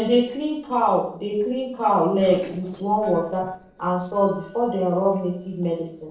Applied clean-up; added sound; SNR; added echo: neural separator model SepFormer DNS4.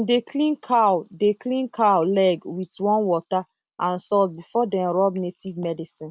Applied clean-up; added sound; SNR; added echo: none; none; none; none.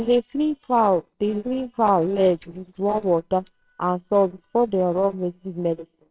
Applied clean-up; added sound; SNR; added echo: neural separator model SepFormer WHAMR!.